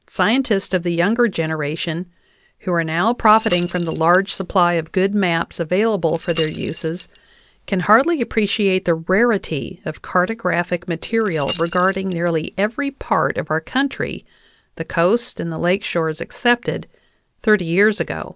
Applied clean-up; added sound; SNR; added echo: none; Rattle / Keys jangling; 8 dB; none.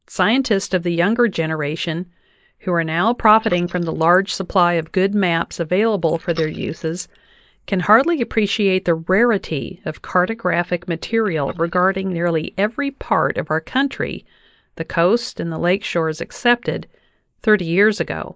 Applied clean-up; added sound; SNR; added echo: neural mask model Resemble Enhance denoiser.